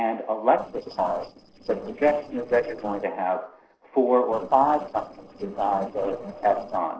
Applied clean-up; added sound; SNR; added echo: neural separator model SepFormer DNS4.